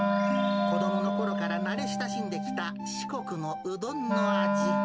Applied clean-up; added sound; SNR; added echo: none; Wind instrument, woodwind instrument; -4 dB; none.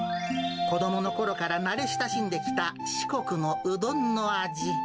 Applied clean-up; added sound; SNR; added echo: none; none; none; none.